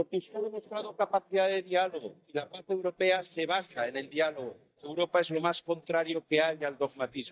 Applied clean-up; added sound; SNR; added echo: neural mask model DeepFilterNet 3.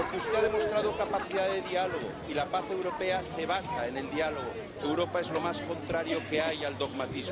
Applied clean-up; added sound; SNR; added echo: none; Crowd; 4 dB; none.